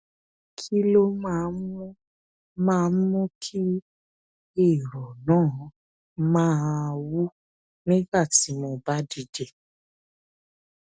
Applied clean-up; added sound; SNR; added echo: none; none; none; none.